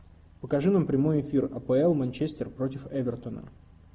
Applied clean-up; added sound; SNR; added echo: none; none; none; none.